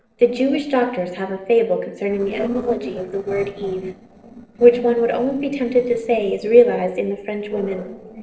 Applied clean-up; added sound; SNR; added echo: neural separator model SepFormer DNS4.